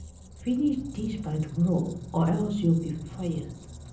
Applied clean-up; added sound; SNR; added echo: none; Squeak; 14 dB; reverberation time 0.6 s.